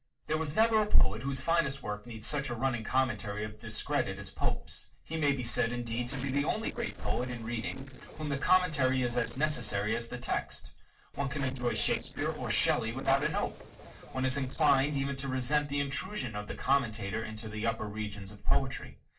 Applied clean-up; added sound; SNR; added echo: neural separator model SepFormer DNS4.